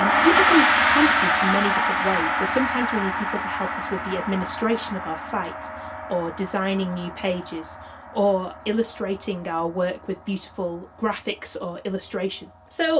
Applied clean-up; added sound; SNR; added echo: none; Gong; 0 dB; reverberation time 0.2 s.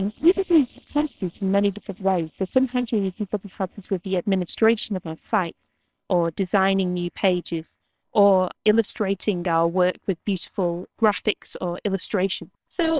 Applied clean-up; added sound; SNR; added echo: neural separator model SepFormer WHAMR!.